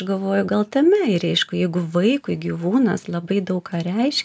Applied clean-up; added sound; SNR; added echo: none; none; none; none.